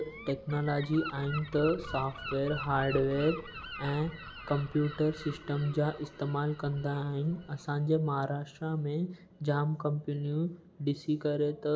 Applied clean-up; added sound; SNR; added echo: none; Gull, seagull; 14 dB; none.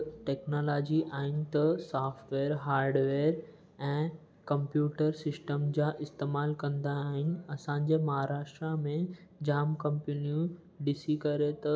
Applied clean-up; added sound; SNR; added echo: none; none; none; none.